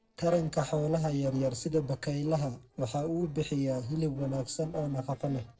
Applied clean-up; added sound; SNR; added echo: neural separator model SepFormer DNS4.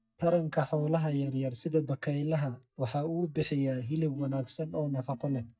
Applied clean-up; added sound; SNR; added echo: neural mask model DeepFilterNet 3.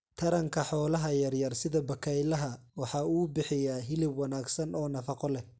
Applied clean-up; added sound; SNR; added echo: none; none; none; none.